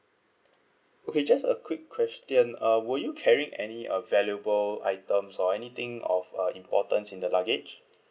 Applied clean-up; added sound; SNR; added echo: none; none; none; none.